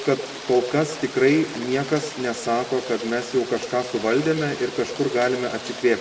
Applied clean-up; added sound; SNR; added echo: none; Rain; 13 dB; reverberation time 1.3 s.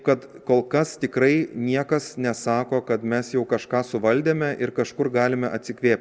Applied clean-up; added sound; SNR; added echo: none; none; none; none.